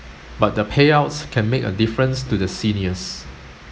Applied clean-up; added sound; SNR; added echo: none; none; none; none.